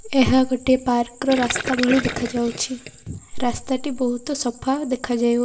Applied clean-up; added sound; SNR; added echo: none; Gurgling; 8 dB; reverberation time 0.4 s.